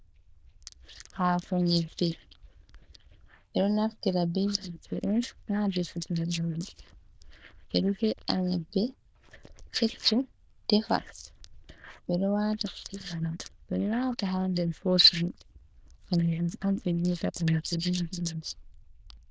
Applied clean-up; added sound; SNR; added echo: neural diffusion model UNIVERSE++.